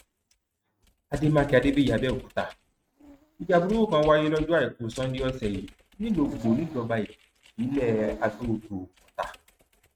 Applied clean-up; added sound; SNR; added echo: neural mask model RNNoise.